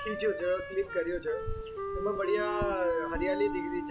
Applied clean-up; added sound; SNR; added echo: none; Wind instrument, woodwind instrument; 5 dB; none.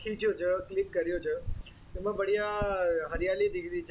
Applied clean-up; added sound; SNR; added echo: none; none; none; none.